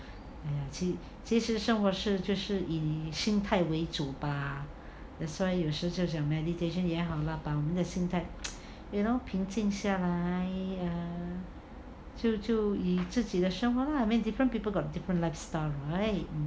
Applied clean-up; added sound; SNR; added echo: none; none; none; none.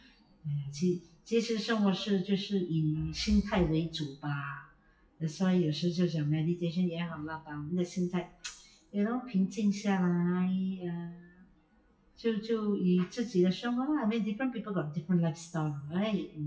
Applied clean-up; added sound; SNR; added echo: classical method WPE with log-MMSE.